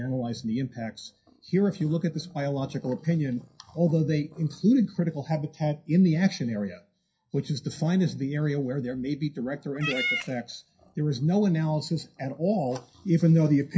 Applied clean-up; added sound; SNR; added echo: classical method WPE with log-MMSE.